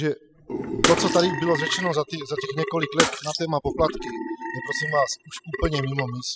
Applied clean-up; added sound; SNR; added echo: classical method spectral subtraction.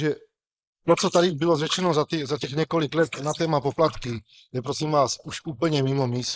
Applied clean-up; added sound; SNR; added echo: neural mask model Resemble Enhance denoiser.